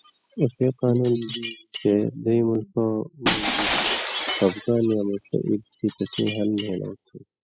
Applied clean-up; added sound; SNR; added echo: classical method spectral subtraction.